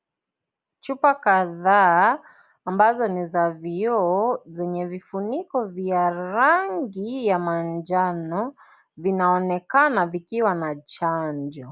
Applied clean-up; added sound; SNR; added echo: none; none; none; none.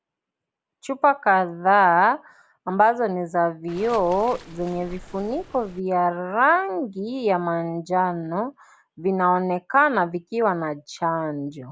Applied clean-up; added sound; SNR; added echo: none; Waves, surf; 18 dB; none.